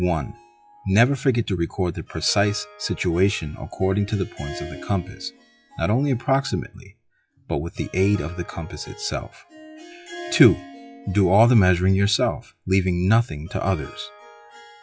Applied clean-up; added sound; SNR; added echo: classical method log-MMSE.